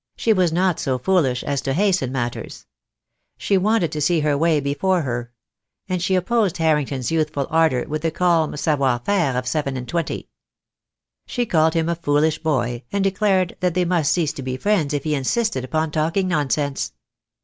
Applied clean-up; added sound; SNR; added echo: none; none; none; none.